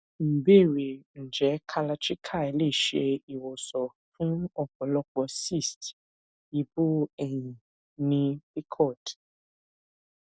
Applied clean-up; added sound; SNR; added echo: none; none; none; none.